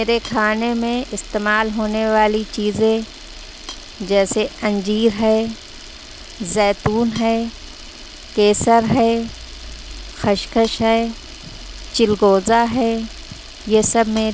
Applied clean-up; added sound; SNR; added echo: none; Camera; 16 dB; none.